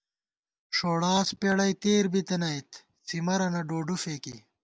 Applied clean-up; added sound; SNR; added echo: none; none; none; none.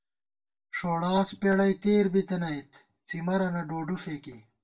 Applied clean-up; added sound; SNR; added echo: none; none; none; reverberation time 0.2 s.